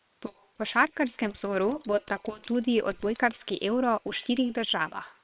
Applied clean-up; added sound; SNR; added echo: neural separator model SepFormer WHAM!.